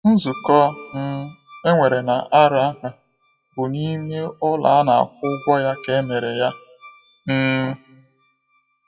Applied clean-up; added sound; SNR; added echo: classical method WPE with log-MMSE.